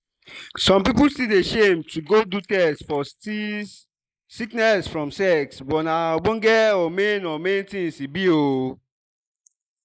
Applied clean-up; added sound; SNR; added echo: neural mask model Resemble Enhance denoiser.